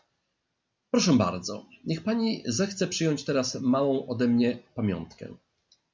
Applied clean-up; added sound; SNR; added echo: none; none; none; none.